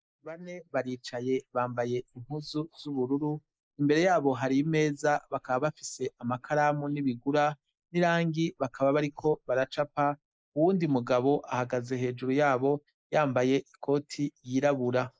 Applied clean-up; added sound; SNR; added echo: neural mask model Resemble Enhance denoiser.